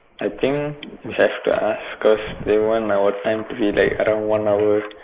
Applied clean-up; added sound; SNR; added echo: neural mask model Resemble Enhance denoiser.